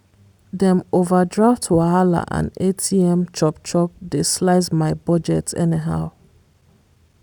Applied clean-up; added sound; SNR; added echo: none; none; none; none.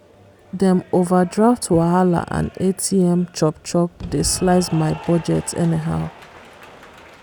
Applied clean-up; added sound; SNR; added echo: none; Applause / Cheering; 19 dB; none.